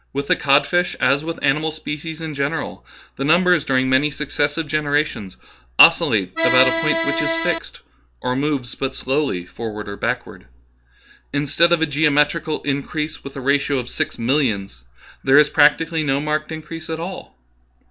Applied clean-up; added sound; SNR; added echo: none; Accordion; -2 dB; none.